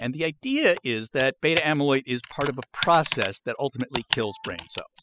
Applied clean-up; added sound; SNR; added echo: classical method spectral subtraction.